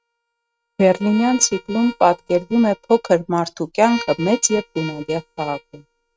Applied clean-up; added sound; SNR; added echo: neural mask model RNNoise.